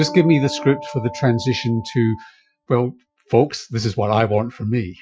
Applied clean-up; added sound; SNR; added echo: classical method Wiener filter.